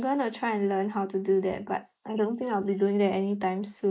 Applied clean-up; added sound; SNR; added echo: neural mask model Resemble Enhance denoiser.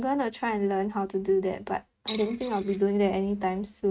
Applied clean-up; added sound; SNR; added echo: neural mask model RNNoise.